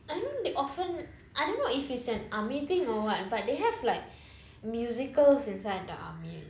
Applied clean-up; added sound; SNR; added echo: none; none; none; none.